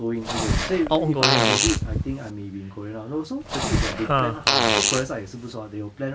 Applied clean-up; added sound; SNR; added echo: none; Fart; -2 dB; none.